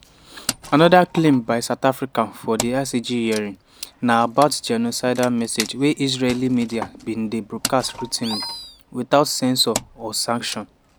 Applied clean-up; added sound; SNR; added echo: none; Animal + Wood; 14 dB; none.